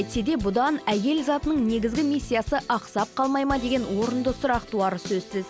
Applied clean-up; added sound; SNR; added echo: none; none; none; none.